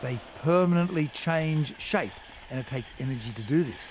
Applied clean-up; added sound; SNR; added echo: none; Train; 19 dB; none.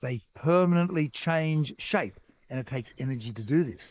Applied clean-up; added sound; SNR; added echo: neural mask model Resemble Enhance denoiser.